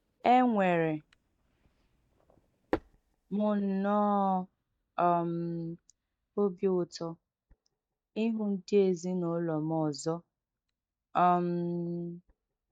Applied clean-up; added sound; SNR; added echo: neural mask model DeepFilterNet 3.